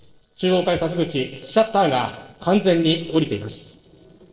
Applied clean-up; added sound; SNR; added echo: neural separator model SepFormer DNS4.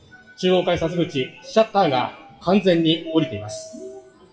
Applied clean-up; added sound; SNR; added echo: classical method WPE with log-MMSE.